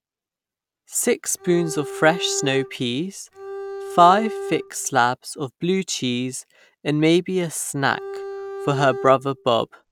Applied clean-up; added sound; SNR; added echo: none; Bowed string instrument; 10 dB; none.